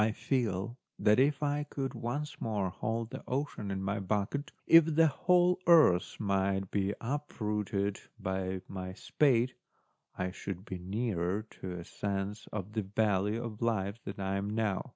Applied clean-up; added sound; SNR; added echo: none; none; none; none.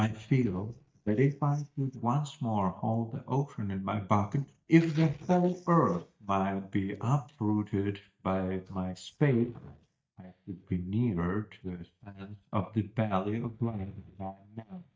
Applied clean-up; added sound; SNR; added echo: neural mask model DeepFilterNet 3.